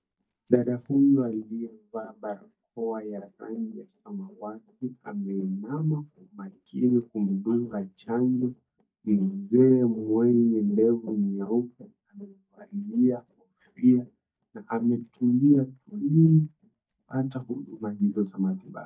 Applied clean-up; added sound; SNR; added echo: neural mask model DeepFilterNet 3.